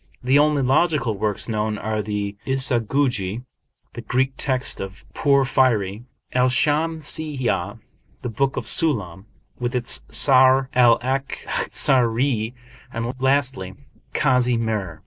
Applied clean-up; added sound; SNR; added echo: none; none; none; none.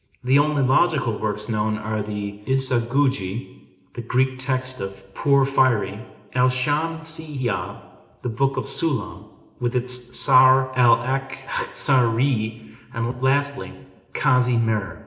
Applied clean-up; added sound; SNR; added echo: none; none; none; reverberation time 0.8 s.